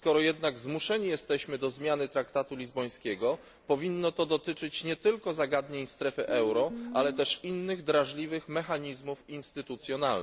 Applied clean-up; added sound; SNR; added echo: none; Guitar; 9 dB; none.